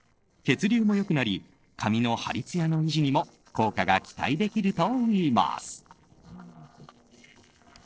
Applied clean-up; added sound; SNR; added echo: neural separator model SepFormer DNS4.